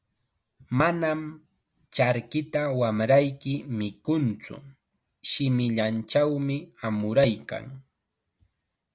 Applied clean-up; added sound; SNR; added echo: none; none; none; none.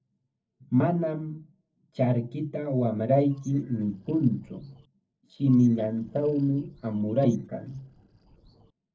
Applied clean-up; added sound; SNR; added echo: neural separator model SepFormer DNS4.